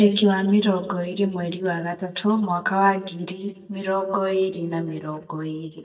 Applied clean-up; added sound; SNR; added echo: neural mask model DeepFilterNet 3.